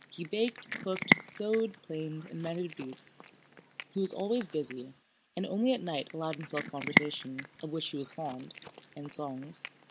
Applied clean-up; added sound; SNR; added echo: none; Cat; 2 dB; none.